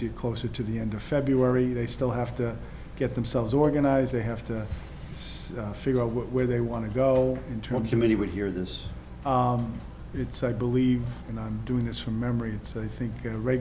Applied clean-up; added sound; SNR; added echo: none; Cowbell + Boat, Water vehicle; 15 dB; none.